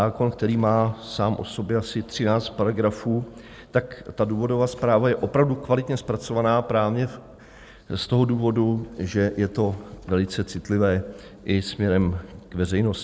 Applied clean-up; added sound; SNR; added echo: none; none; none; none.